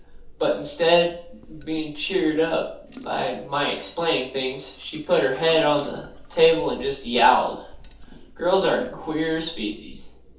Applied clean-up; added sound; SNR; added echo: none; Drip / Sink (filling or washing) / Water tap, faucet; 19 dB; reverberation time 0.5 s.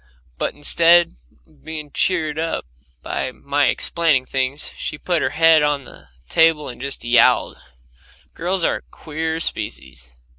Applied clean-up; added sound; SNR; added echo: none; none; none; none.